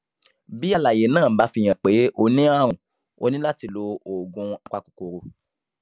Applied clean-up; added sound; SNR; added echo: none; none; none; none.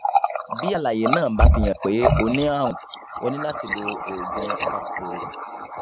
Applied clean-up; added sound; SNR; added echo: none; Water tap, faucet; -2 dB; none.